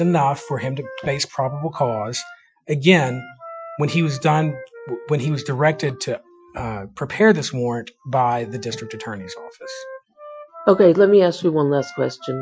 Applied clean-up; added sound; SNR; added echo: classical method Wiener filter.